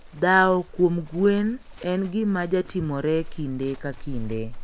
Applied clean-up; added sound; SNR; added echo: none; Livestock, farm animals, working animals; 12 dB; none.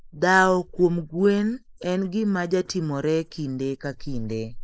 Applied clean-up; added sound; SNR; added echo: neural mask model Resemble Enhance denoiser.